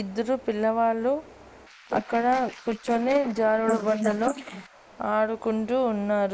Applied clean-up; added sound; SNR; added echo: neural mask model Resemble Enhance denoiser.